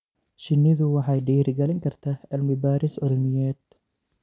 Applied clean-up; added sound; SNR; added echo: none; none; none; none.